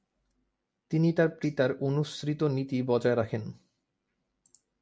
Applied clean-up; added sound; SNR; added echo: none; none; none; none.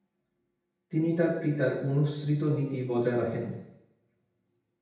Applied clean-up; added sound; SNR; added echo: none; none; none; reverberation time 0.8 s.